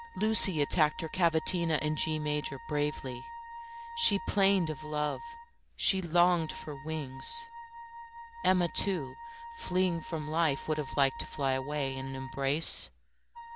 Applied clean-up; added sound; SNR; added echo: none; Wind instrument, woodwind instrument; 14 dB; none.